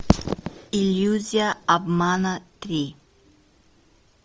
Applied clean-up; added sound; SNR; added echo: none; none; none; none.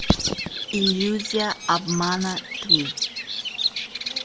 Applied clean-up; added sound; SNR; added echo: none; Bird vocalization, bird call, bird song; 1 dB; none.